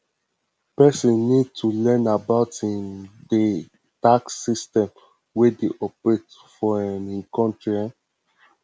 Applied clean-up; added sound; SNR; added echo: none; none; none; none.